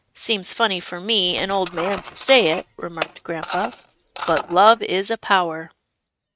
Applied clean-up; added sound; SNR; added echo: neural mask model RNNoise.